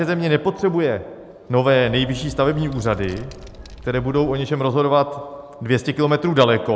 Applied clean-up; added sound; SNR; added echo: none; Wind; 17 dB; none.